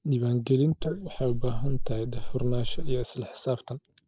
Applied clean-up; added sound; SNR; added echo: neural mask model Resemble Enhance denoiser.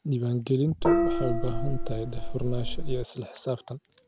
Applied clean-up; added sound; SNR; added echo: none; Gong; -4 dB; none.